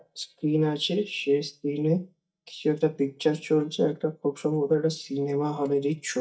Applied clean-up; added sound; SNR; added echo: neural mask model DeepFilterNet 3.